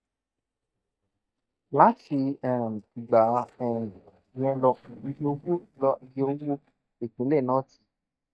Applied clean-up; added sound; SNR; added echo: neural mask model DeepFilterNet 3.